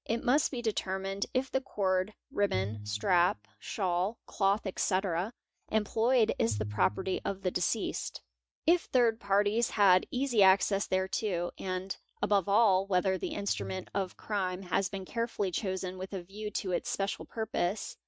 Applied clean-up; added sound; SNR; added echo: neural mask model RNNoise.